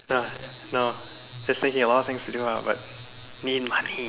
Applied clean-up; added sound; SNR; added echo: none; none; none; none.